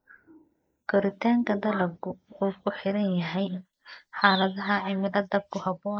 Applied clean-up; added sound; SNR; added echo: neural mask model Resemble Enhance denoiser.